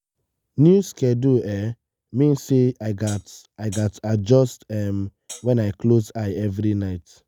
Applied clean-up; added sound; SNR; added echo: none; Hi-hat; 19 dB; none.